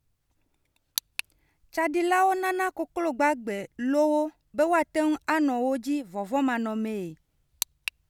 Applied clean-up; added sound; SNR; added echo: none; none; none; none.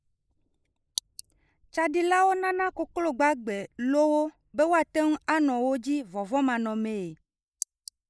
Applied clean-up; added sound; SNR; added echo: neural mask model Resemble Enhance denoiser.